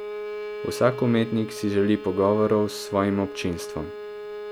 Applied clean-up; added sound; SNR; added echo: none; Bowed string instrument; 10 dB; none.